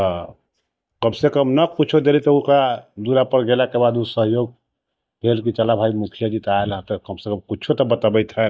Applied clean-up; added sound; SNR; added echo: neural mask model DeepFilterNet 3.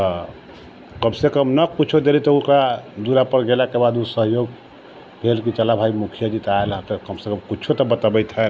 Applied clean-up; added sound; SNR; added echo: none; none; none; none.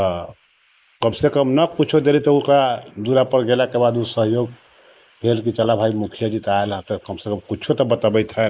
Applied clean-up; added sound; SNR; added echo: neural mask model Resemble Enhance denoiser.